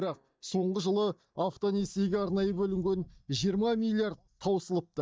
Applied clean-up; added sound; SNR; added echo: neural mask model DeepFilterNet 3.